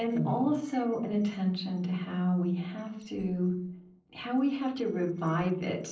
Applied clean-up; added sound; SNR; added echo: neural separator model SepFormer DNS4.